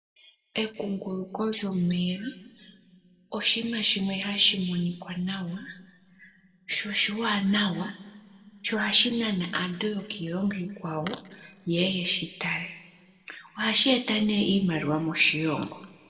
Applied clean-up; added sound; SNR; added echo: none; none; none; reverberation time 1.6 s.